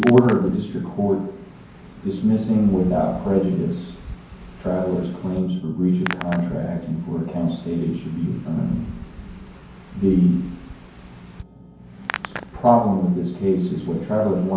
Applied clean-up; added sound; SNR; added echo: none; Hands; 16 dB; reverberation time 0.9 s.